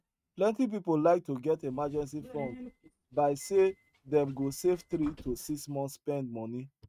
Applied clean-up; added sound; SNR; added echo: neural mask model RNNoise.